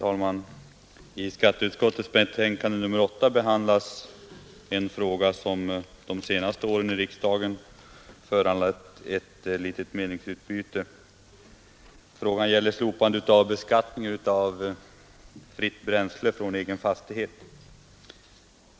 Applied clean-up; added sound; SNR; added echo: none; none; none; none.